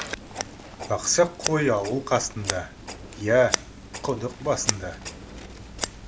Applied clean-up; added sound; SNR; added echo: none; Scissors; 7 dB; none.